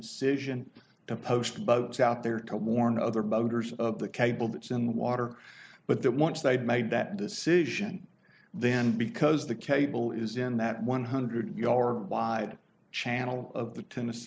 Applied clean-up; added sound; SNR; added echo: none; none; none; none.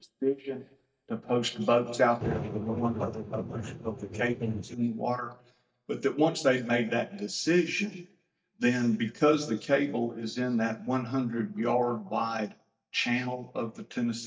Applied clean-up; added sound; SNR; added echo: neural mask model DeepFilterNet 3.